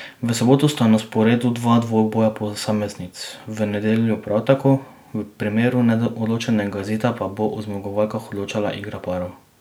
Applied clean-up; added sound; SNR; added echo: none; none; none; none.